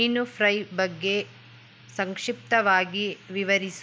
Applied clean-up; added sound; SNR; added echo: none; none; none; none.